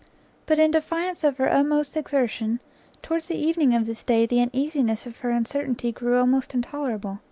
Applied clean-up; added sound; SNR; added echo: none; none; none; none.